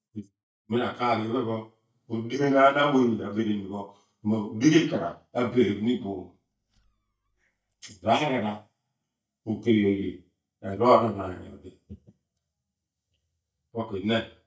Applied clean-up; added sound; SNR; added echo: neural mask model DeepFilterNet 3.